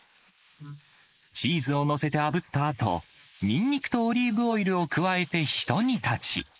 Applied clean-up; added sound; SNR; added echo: neural mask model Resemble Enhance denoiser.